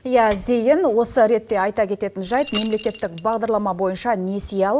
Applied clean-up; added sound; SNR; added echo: none; Rattle / Keys jangling; 8 dB; none.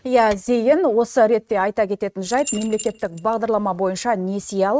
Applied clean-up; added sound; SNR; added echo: neural mask model RNNoise.